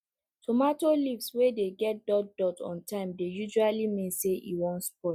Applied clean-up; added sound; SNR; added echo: none; none; none; none.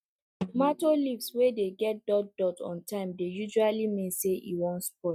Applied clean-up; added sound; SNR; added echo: neural mask model RNNoise.